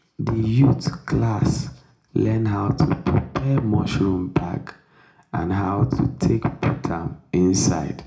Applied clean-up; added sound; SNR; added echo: none; none; none; reverberation time 0.3 s.